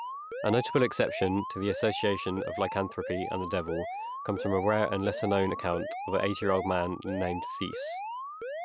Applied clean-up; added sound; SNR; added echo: none; Alarm; 7 dB; none.